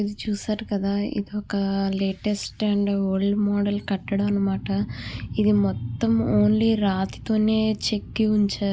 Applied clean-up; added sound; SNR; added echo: none; none; none; none.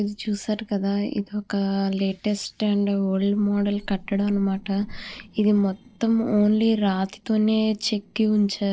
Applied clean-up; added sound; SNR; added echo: neural separator model SepFormer DNS4.